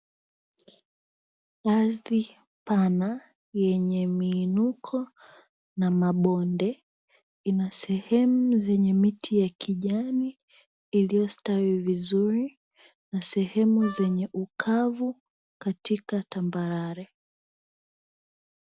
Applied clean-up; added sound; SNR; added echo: none; Wind instrument, woodwind instrument; 16 dB; none.